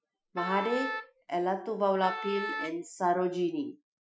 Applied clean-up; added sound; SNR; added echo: classical method Wiener filter.